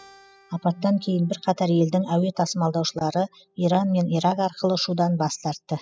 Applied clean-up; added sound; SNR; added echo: classical method spectral subtraction.